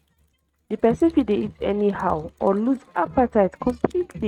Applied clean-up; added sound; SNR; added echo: neural mask model RNNoise.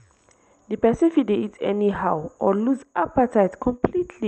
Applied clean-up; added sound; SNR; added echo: none; none; none; none.